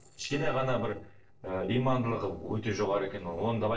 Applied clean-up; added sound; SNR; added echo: neural separator model SepFormer DNS4.